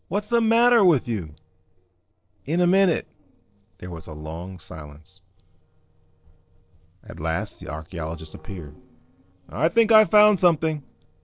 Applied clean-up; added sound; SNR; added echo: neural separator model SepFormer DNS4.